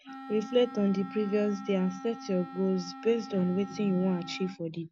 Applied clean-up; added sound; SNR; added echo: none; Wind instrument, woodwind instrument; 14 dB; none.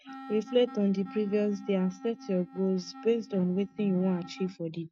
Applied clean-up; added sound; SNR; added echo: neural mask model RNNoise.